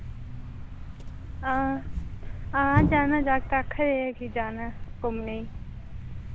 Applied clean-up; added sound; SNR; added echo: none; Thump, thud; 3 dB; none.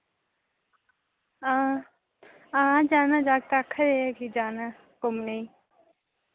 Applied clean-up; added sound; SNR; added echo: none; none; none; none.